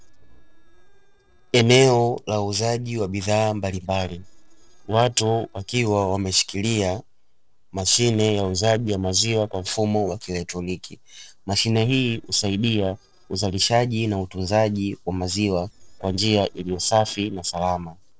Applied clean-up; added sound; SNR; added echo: neural separator model SepFormer DNS4.